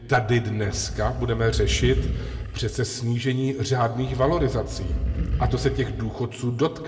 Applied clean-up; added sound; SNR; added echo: none; Animal; 4 dB; reverberation time 0.9 s.